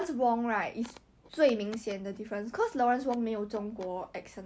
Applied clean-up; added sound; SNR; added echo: none; none; none; none.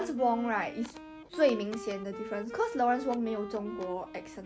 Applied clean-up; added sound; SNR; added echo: none; Wind instrument, woodwind instrument; 11 dB; none.